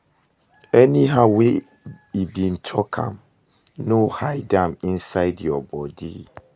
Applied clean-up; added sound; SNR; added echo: none; none; none; none.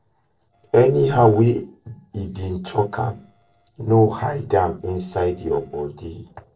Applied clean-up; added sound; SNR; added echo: neural separator model SepFormer DNS4.